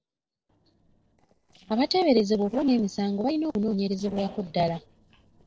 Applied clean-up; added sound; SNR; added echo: neural separator model SepFormer DNS4.